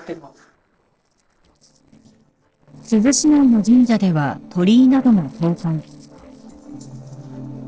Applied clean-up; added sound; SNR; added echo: neural separator model SepFormer DNS4.